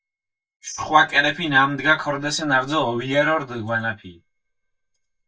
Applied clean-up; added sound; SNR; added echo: neural mask model DeepFilterNet 3.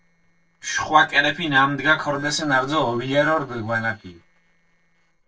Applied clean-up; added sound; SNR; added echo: neural separator model SepFormer DNS4.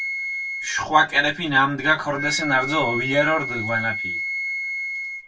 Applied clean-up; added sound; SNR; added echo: none; Wind instrument, woodwind instrument; 6 dB; reverberation time 0.1 s.